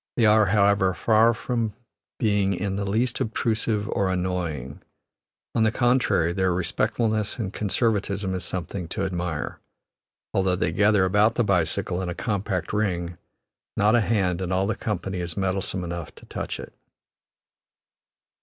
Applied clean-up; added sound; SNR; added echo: none; none; none; none.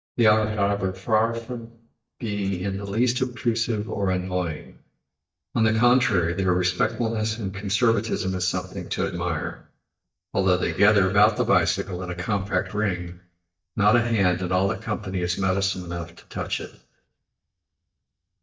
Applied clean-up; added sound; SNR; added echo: neural mask model DeepFilterNet 3.